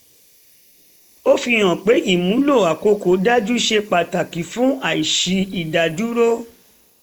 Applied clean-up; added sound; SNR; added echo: neural mask model Resemble Enhance denoiser.